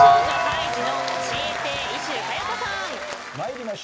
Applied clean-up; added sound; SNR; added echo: none; Piano; -4 dB; none.